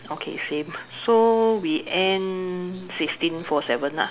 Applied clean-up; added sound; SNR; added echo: none; none; none; none.